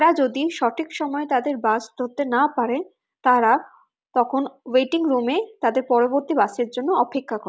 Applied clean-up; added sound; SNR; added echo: none; none; none; none.